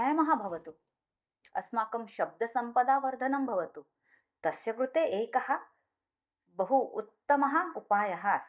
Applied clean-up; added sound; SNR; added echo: neural mask model DeepFilterNet 3.